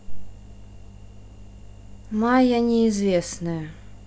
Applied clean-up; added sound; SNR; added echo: none; none; none; none.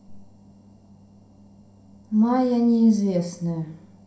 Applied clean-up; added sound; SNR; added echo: none; none; none; reverberation time 0.5 s.